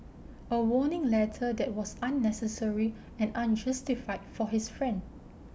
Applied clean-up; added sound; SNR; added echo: none; none; none; none.